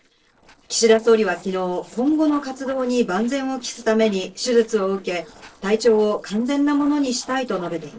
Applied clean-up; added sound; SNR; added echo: neural separator model SepFormer DNS4.